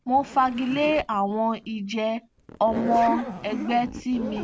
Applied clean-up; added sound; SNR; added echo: none; Zipper (clothing); 11 dB; none.